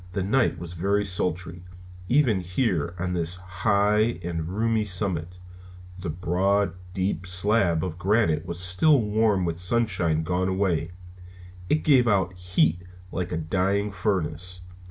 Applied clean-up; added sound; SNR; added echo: none; none; none; none.